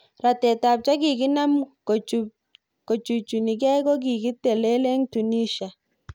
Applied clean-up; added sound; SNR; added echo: none; none; none; none.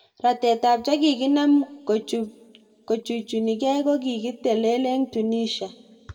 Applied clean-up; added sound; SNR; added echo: none; none; none; reverberation time 1.6 s.